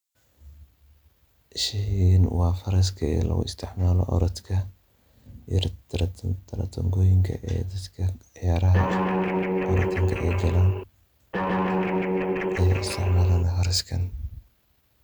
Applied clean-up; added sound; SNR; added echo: none; Guitar; 1 dB; none.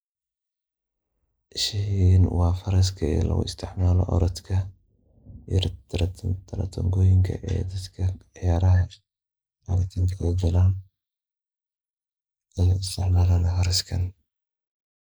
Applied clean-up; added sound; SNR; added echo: neural mask model Resemble Enhance denoiser.